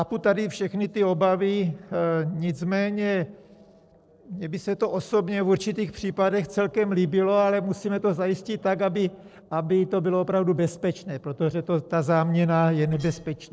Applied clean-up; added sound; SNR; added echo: neural separator model SepFormer DNS4.